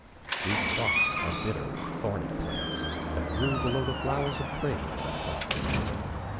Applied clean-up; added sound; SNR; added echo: none; Door; -4 dB; none.